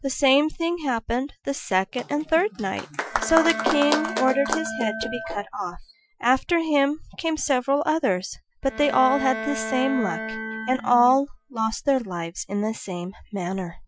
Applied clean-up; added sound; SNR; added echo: classical method Wiener filter.